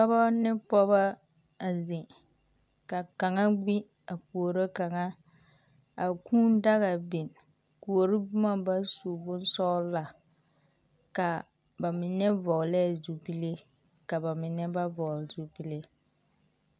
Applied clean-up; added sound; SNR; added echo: none; none; none; none.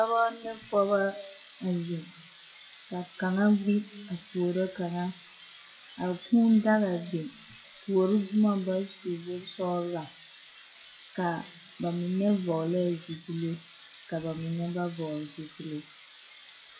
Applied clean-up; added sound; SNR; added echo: classical method WPE with log-MMSE.